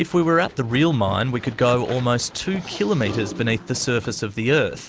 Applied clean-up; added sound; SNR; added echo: none; none; none; none.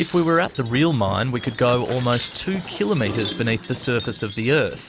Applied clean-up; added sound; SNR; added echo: none; Wind chime; 11 dB; none.